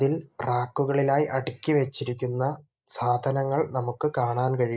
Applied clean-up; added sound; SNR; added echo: neural mask model Resemble Enhance denoiser.